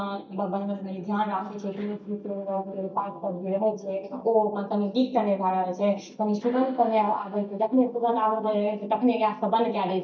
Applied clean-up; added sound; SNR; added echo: neural mask model DeepFilterNet 3.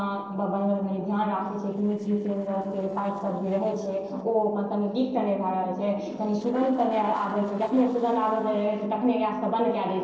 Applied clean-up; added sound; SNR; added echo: neural separator model SepFormer DNS4.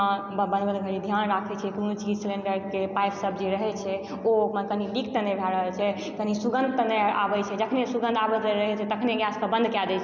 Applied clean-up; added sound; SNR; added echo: none; none; none; none.